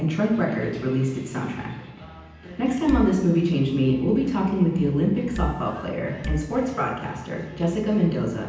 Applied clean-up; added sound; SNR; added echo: none; Marimba, xylophone; 6 dB; reverberation time 0.9 s.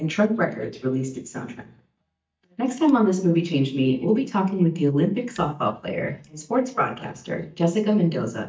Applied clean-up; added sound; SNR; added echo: neural mask model DeepFilterNet 3.